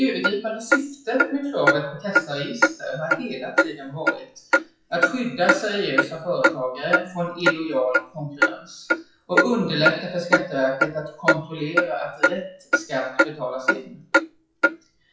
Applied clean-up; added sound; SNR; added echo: classical method WPE with log-MMSE.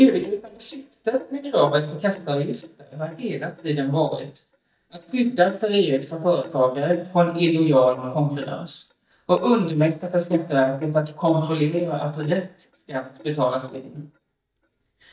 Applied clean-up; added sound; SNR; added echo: neural mask model DeepFilterNet 3.